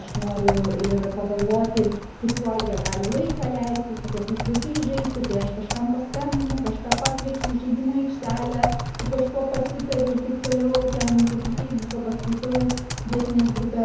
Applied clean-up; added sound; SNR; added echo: none; Typing; 5 dB; reverberation time 0.8 s.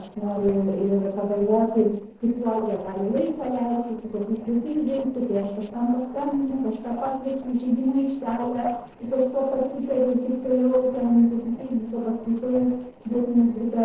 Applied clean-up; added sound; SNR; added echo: neural separator model SepFormer DNS4.